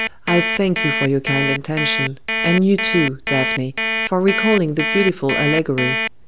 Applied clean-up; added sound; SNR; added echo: none; Alarm; 3 dB; none.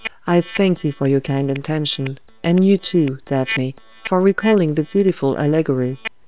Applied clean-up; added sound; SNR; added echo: neural separator model SepFormer WHAM!.